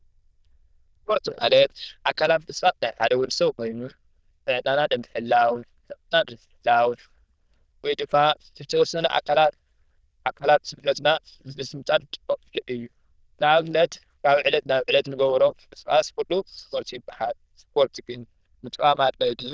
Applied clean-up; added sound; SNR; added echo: neural diffusion model UNIVERSE++.